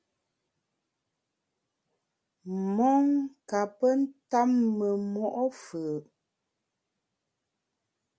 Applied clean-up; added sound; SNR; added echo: none; none; none; none.